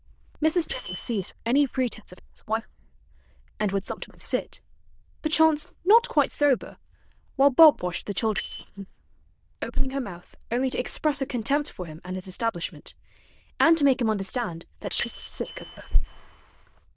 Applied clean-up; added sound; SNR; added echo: neural diffusion model UNIVERSE++.